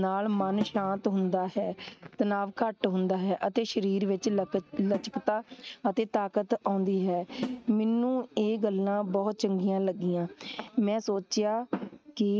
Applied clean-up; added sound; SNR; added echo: neural mask model RNNoise.